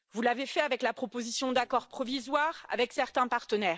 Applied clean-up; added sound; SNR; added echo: neural separator model SepFormer DNS4.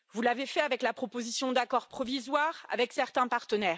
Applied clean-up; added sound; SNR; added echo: none; none; none; none.